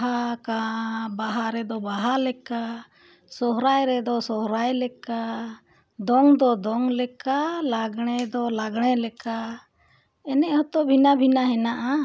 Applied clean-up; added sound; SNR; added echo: none; none; none; none.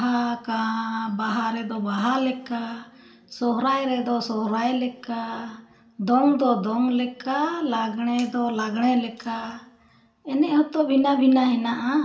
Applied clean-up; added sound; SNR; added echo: none; none; none; reverberation time 1.9 s.